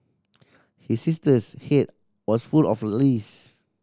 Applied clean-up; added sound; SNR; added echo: none; none; none; none.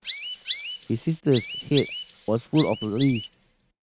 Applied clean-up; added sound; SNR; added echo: neural mask model RNNoise.